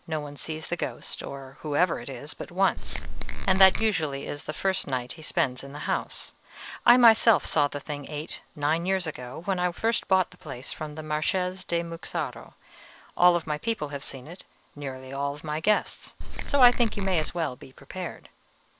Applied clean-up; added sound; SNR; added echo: none; Squeak / Tools; -5 dB; none.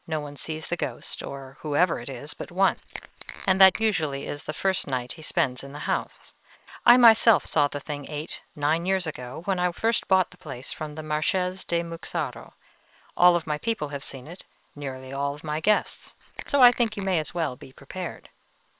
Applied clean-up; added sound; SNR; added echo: neural separator model SepFormer WHAM!.